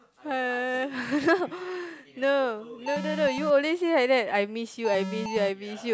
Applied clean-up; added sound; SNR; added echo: none; Alarm; 7 dB; none.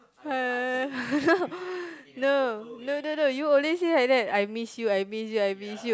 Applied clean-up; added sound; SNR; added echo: none; none; none; none.